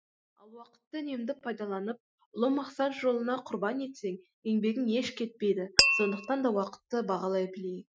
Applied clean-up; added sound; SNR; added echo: classical method Wiener filter.